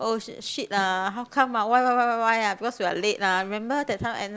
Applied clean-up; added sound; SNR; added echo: neural mask model Resemble Enhance denoiser.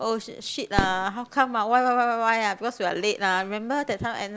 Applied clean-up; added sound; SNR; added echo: none; Fireworks; 12 dB; none.